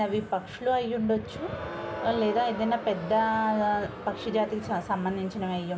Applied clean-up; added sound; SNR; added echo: none; Crowd; 11 dB; none.